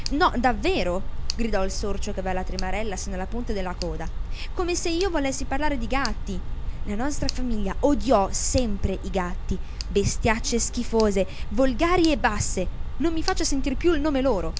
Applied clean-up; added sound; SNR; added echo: none; Tick; 1 dB; none.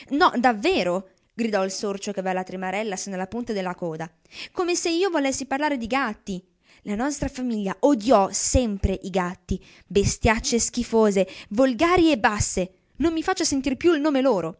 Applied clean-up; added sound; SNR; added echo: none; none; none; none.